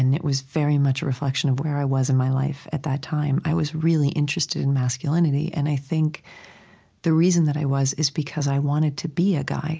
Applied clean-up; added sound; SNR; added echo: none; none; none; none.